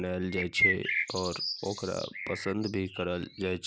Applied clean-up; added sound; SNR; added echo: none; Bird; 1 dB; none.